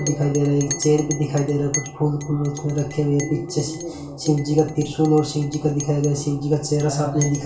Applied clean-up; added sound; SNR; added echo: none; Chink, clink; 14 dB; reverberation time 0.3 s.